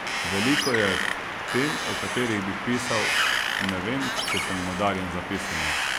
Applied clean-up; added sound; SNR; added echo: none; Wind; -1 dB; none.